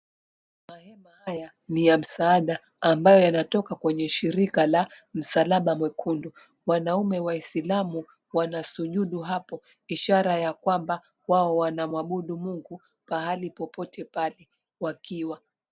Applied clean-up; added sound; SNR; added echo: none; none; none; none.